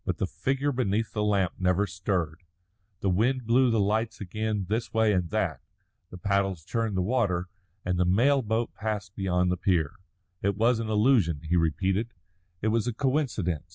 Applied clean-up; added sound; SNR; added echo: none; none; none; none.